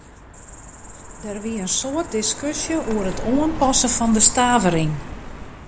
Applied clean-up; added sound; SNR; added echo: none; Car passing by + Cricket; 9 dB; none.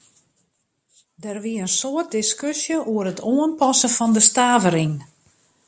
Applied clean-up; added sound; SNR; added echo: none; none; none; none.